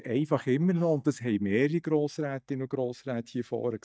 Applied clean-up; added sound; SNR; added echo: neural mask model DeepFilterNet 3.